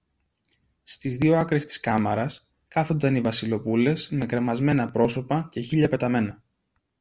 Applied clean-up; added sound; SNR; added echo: none; none; none; none.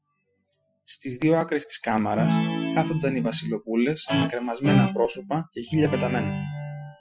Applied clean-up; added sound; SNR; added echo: classical method Wiener filter.